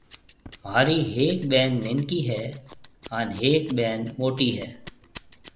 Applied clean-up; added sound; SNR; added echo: none; Scissors; 18 dB; none.